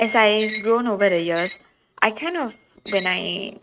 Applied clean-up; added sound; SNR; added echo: neural mask model RNNoise.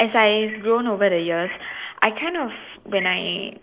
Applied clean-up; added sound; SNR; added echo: neural mask model Resemble Enhance denoiser.